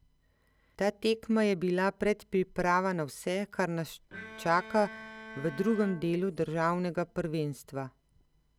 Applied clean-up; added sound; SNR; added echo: none; Bowed string instrument; 16 dB; none.